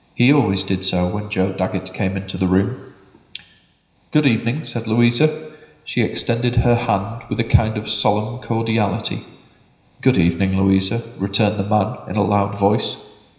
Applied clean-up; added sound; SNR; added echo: none; none; none; reverberation time 0.9 s.